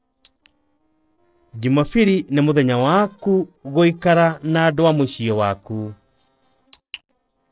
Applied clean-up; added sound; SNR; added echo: neural separator model SepFormer DNS4.